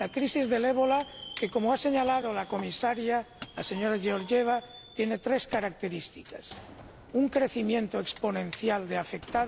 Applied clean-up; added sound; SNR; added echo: none; Subway, metro, underground + Wood; 17 dB; none.